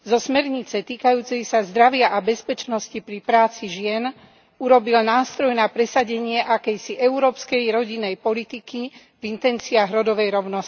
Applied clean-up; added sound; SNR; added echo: none; none; none; none.